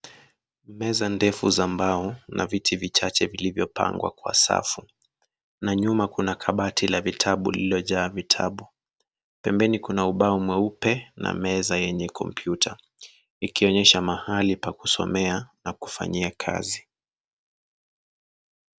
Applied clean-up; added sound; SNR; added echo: none; none; none; none.